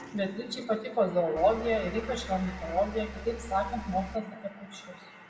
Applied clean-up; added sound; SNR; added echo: none; Engine; 12 dB; reverberation time 1.2 s.